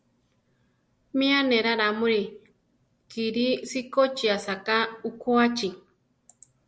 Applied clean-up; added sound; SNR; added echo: none; none; none; none.